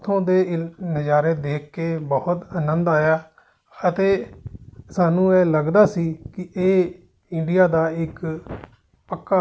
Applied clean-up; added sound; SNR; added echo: none; none; none; none.